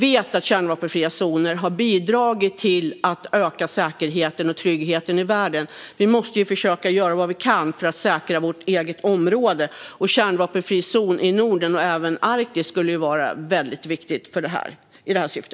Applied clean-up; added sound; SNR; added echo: none; none; none; none.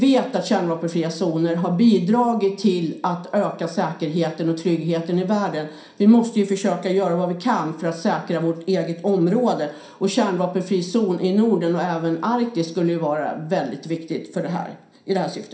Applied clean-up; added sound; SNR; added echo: none; none; none; reverberation time 0.5 s.